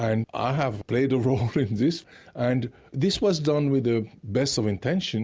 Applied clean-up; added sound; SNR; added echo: none; none; none; none.